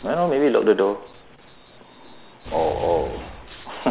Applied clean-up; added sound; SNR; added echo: none; Gunshot, gunfire; 17 dB; none.